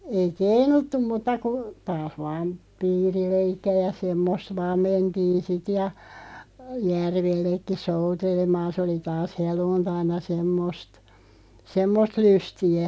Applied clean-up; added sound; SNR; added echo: none; none; none; none.